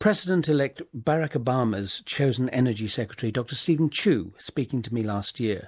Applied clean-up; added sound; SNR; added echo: none; none; none; none.